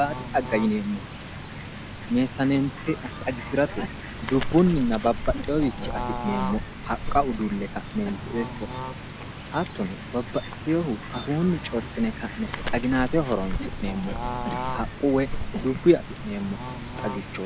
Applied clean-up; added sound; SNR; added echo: none; Bird / Fowl; 6 dB; none.